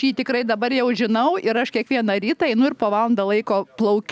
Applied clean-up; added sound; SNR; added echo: none; none; none; none.